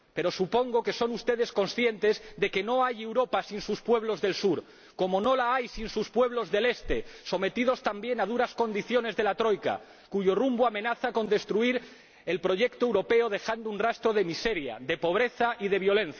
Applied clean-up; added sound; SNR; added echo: none; none; none; none.